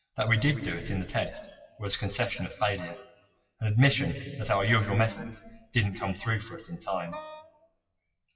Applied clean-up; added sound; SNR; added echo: classical method WPE with log-MMSE.